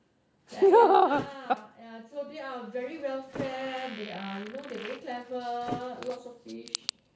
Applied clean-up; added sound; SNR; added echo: none; Thump, thud + Fart; 16 dB; none.